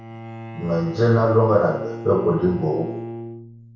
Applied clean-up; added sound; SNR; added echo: none; Bowed string instrument; 12 dB; reverberation time 0.6 s.